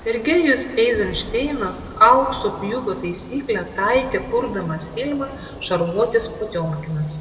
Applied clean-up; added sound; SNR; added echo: none; Thunder / Rain; 16 dB; reverberation time 2.0 s.